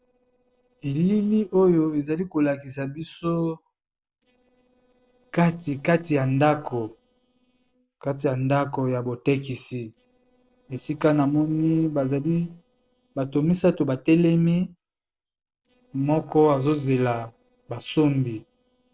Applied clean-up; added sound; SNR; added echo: neural separator model SepFormer DNS4.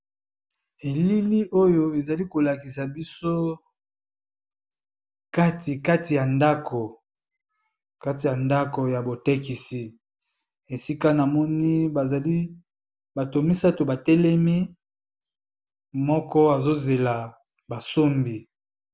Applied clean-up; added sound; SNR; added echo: none; none; none; none.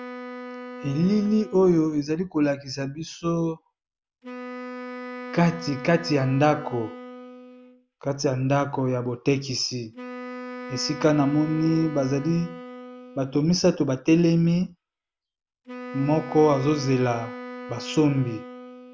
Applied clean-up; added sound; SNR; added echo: none; Wind instrument, woodwind instrument; 14 dB; none.